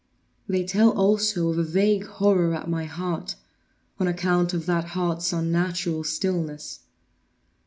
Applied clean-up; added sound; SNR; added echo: none; none; none; none.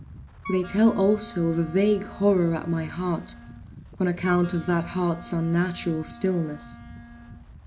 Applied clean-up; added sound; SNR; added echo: none; Wind + Wind instrument, woodwind instrument; 16 dB; none.